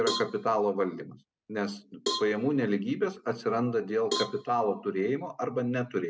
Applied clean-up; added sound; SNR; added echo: none; Cowbell; 10 dB; none.